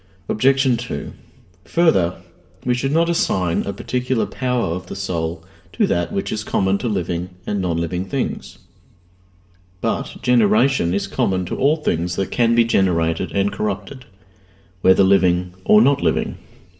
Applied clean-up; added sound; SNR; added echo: none; none; none; reverberation time 0.7 s.